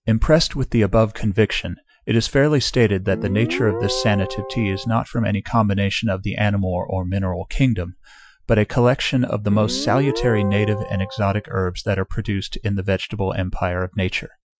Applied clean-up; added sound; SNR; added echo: classical method Wiener filter.